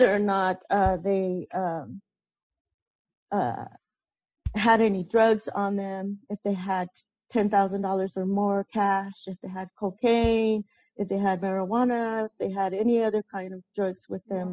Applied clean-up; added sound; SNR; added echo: classical method spectral subtraction.